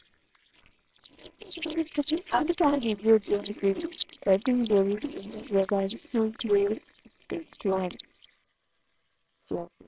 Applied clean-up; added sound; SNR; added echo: neural separator model SepFormer WHAMR!.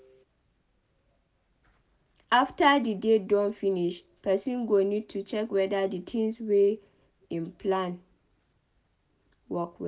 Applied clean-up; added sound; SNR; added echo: none; none; none; none.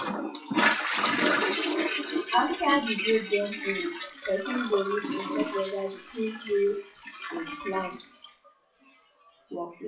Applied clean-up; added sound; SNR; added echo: classical method WPE with log-MMSE.